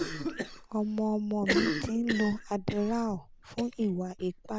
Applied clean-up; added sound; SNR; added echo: none; Cough; 5 dB; none.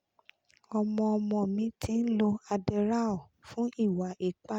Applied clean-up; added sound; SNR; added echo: none; none; none; none.